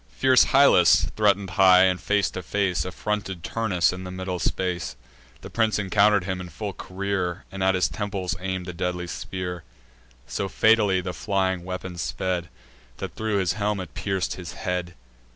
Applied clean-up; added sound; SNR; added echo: none; none; none; none.